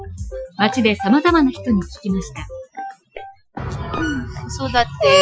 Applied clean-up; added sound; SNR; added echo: classical method Wiener filter.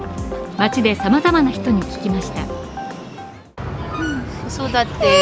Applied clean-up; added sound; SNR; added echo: none; none; none; none.